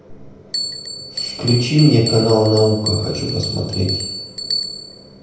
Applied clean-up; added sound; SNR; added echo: none; Bell; 8 dB; reverberation time 0.8 s.